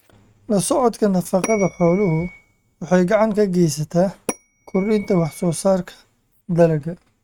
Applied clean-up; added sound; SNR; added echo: neural mask model RNNoise.